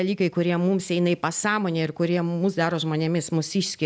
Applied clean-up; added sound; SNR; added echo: none; none; none; none.